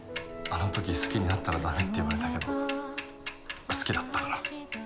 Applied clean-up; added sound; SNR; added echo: none; Mechanisms / Bicycle; 10 dB; none.